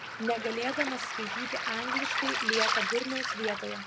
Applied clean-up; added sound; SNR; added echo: none; Waves, surf; -2 dB; none.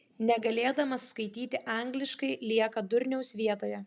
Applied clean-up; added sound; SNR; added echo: none; none; none; none.